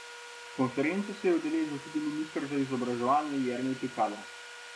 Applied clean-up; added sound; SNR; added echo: none; Sawing; 14 dB; none.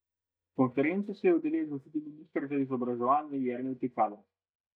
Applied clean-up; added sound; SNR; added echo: neural mask model DeepFilterNet 3.